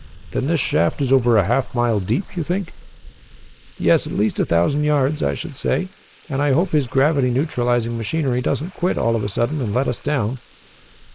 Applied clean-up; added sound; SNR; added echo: neural mask model Resemble Enhance denoiser.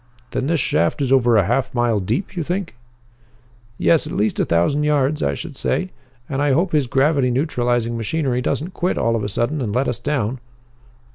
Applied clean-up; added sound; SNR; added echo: none; none; none; none.